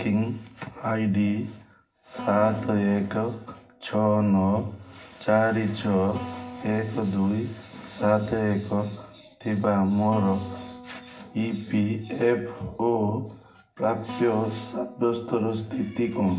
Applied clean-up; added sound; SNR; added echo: none; Guitar; 19 dB; reverberation time 0.4 s.